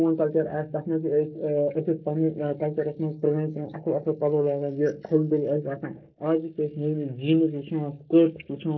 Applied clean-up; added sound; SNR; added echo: neural mask model Resemble Enhance denoiser.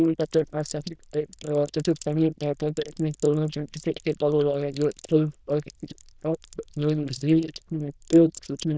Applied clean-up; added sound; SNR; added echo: neural diffusion model UNIVERSE++.